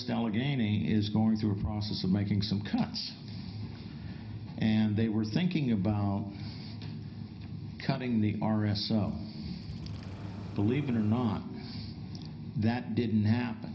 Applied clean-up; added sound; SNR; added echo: none; Engine starting; 15 dB; reverberation time 0.4 s.